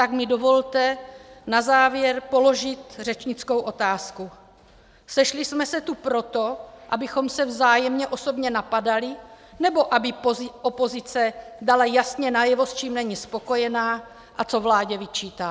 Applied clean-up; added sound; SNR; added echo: none; none; none; none.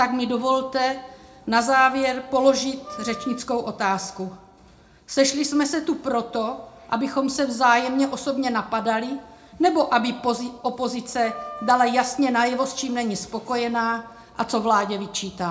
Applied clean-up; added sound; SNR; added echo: none; Wind instrument, woodwind instrument; 17 dB; reverberation time 0.3 s.